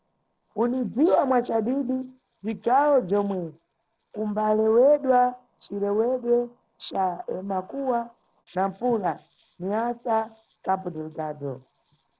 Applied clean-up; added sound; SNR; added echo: neural separator model SepFormer DNS4.